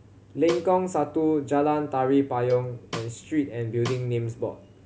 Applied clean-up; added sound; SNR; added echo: none; Cowbell + Snare drum; 13 dB; none.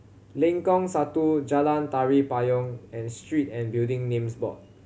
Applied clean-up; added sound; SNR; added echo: none; none; none; none.